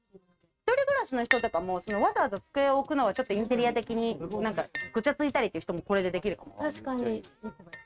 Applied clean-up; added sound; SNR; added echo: neural mask model RNNoise.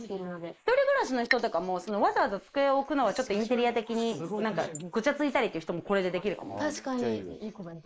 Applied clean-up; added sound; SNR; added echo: neural mask model Resemble Enhance denoiser.